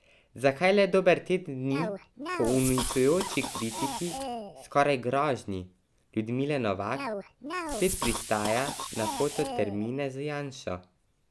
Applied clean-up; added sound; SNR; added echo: none; Cough; 7 dB; none.